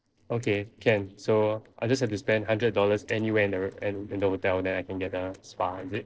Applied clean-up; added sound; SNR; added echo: neural separator model SepFormer DNS4.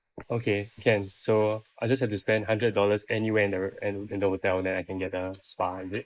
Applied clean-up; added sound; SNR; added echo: neural mask model Resemble Enhance denoiser.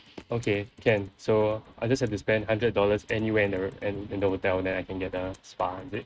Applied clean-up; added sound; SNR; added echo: neural mask model RNNoise.